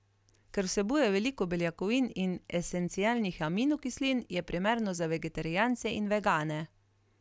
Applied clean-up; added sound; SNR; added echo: none; none; none; none.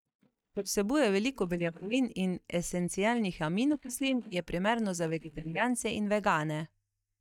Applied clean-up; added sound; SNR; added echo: neural mask model DeepFilterNet 3.